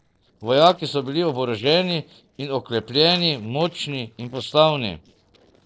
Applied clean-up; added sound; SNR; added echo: neural separator model SepFormer DNS4.